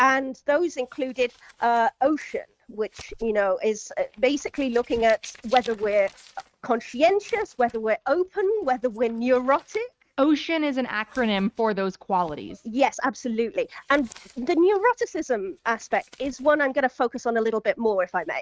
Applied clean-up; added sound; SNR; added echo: neural mask model RNNoise.